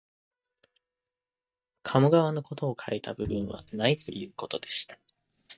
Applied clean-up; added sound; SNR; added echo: neural mask model DeepFilterNet 3.